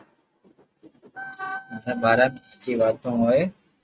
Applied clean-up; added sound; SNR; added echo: neural mask model RNNoise.